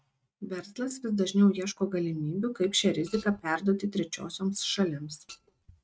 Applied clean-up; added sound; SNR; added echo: neural mask model RNNoise.